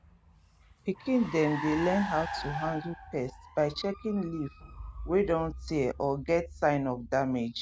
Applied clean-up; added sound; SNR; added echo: none; Car; 11 dB; none.